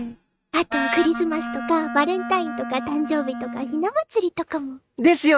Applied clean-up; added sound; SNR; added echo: neural mask model RNNoise.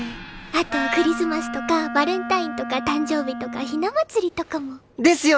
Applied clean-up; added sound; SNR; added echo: none; Wind instrument, woodwind instrument; 7 dB; none.